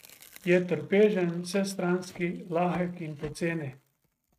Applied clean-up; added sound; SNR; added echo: neural mask model RNNoise.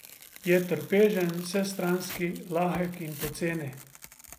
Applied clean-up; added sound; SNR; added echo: none; Tearing; 16 dB; none.